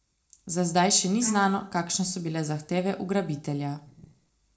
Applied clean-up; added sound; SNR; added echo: neural separator model SepFormer DNS4.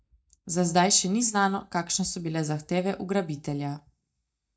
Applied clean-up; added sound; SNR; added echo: neural mask model DeepFilterNet 3.